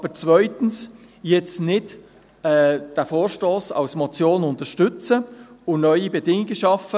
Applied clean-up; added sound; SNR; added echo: none; none; none; none.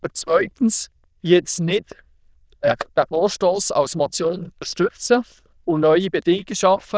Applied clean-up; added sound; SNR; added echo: neural diffusion model UNIVERSE++.